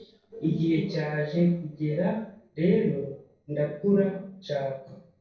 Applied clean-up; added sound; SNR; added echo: neural separator model SepFormer DNS4.